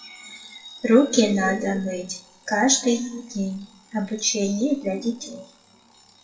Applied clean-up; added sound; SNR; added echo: classical method WPE with log-MMSE.